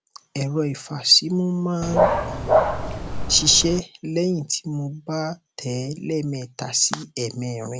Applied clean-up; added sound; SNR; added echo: none; Dog; -2 dB; none.